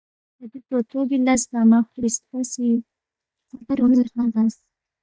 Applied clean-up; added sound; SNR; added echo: neural mask model DeepFilterNet 3.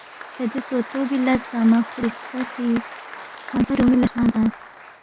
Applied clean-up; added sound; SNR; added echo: none; Applause; 15 dB; none.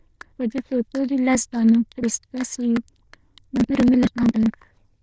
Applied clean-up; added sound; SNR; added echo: neural diffusion model UNIVERSE++.